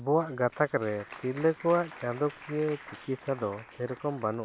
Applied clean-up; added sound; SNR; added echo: none; Applause; 18 dB; none.